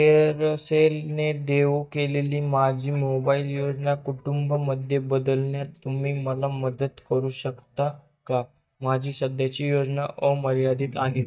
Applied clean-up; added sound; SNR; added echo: neural mask model DeepFilterNet 3.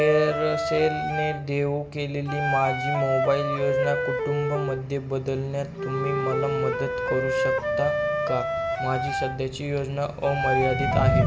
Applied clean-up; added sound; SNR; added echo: none; Wind instrument, woodwind instrument; 1 dB; reverberation time 1.0 s.